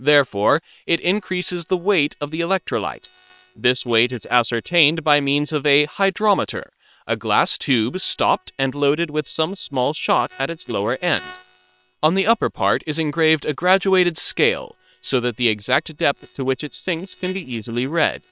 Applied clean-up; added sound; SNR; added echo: neural separator model SepFormer WHAM!.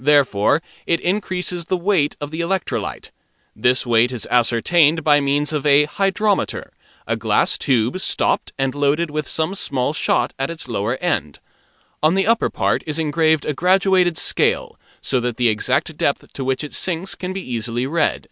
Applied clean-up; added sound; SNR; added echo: none; none; none; none.